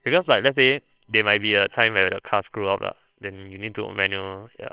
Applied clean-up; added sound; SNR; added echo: neural separator model SepFormer WHAMR!.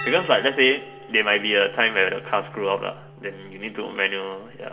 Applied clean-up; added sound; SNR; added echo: none; Bell; 17 dB; reverberation time 1.4 s.